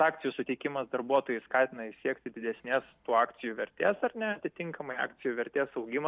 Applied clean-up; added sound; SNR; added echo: none; none; none; none.